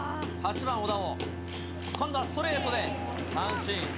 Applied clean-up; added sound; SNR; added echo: none; Bowed string instrument; 5 dB; none.